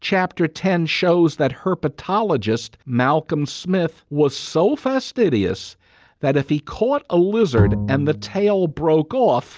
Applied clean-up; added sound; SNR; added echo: none; Bowed string instrument; 4 dB; none.